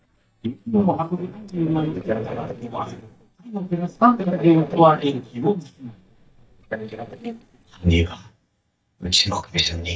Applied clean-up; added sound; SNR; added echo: neural mask model DeepFilterNet 3.